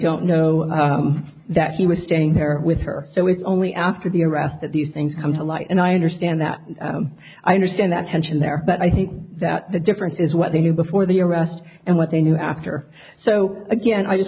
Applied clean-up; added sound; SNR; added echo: none; none; none; none.